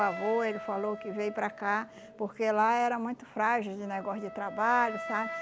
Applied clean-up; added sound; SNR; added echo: none; Wind instrument, woodwind instrument; 12 dB; none.